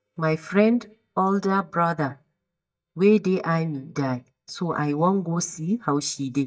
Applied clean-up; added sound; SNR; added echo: neural mask model DeepFilterNet 3.